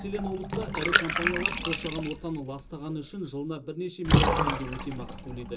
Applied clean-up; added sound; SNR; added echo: none; Bathtub (filling or washing) / Water; -5 dB; reverberation time 0.2 s.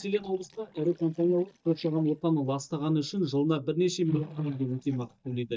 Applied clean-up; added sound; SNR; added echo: neural mask model DeepFilterNet 3.